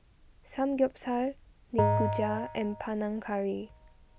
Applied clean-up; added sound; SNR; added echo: none; Bell; 0 dB; none.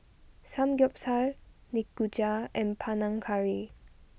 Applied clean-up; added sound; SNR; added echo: none; none; none; none.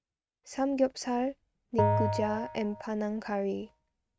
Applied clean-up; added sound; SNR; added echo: neural mask model RNNoise.